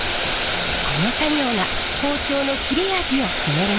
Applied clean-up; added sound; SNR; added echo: none; Boiling; 1 dB; none.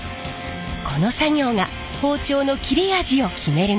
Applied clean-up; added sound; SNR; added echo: none; none; none; none.